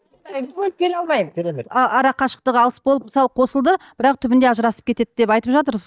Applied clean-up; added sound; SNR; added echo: neural mask model DeepFilterNet 3.